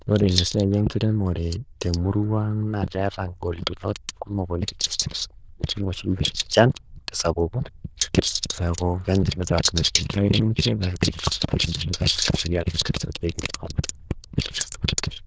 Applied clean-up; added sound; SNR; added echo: neural diffusion model UNIVERSE++.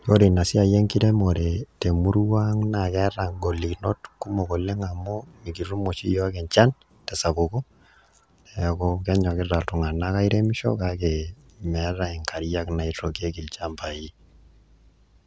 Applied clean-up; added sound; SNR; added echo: none; none; none; none.